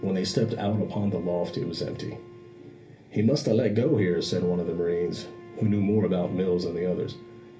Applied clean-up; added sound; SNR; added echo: none; Wind instrument, woodwind instrument; 19 dB; reverberation time 0.3 s.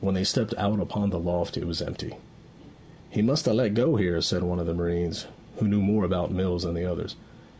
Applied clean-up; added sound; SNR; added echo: none; none; none; none.